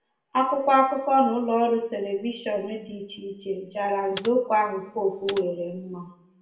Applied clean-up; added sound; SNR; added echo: none; Computer keyboard; 18 dB; reverberation time 0.7 s.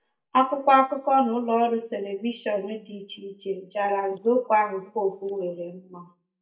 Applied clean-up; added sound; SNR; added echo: neural mask model DeepFilterNet 3.